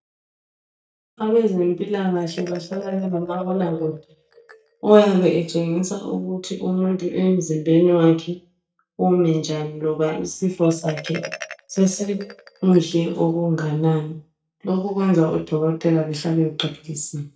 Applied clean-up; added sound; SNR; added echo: neural mask model DeepFilterNet 3.